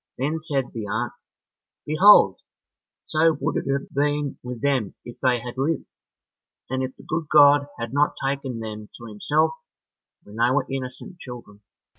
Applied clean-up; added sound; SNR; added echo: none; none; none; none.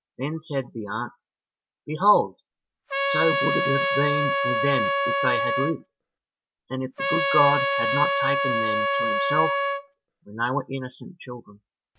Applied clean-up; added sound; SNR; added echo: none; Trumpet; -3 dB; none.